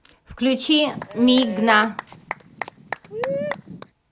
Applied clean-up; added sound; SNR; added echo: none; Applause / Cheering / Clapping; 8 dB; none.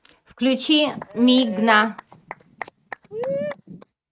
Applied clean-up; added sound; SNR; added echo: neural mask model RNNoise.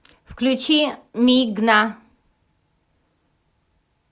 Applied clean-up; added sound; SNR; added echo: none; none; none; none.